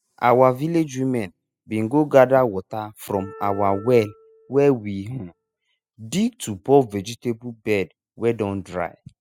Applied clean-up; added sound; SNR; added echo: classical method spectral subtraction.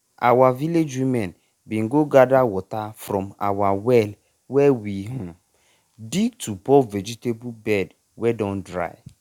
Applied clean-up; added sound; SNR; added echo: none; none; none; none.